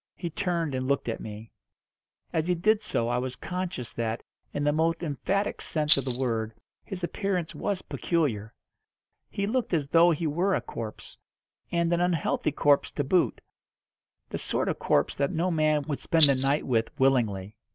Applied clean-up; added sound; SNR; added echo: none; Rattle; -3 dB; none.